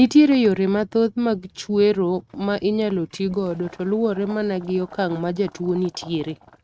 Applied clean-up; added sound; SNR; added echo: neural mask model RNNoise.